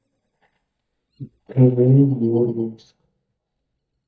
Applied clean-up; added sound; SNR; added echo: neural mask model DeepFilterNet 3.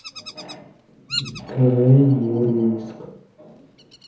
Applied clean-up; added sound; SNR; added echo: none; Bird vocalization, bird call, bird song; 17 dB; reverberation time 1.3 s.